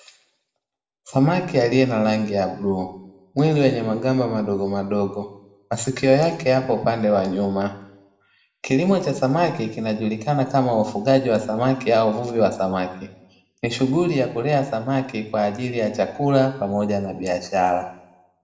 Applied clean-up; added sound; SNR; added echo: none; none; none; reverberation time 0.7 s.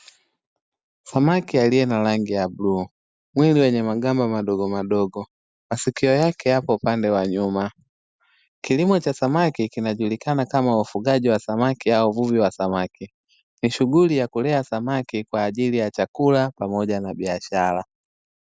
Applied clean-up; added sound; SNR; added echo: none; none; none; none.